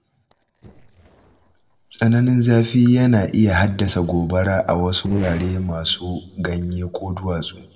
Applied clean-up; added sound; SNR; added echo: neural separator model SepFormer DNS4.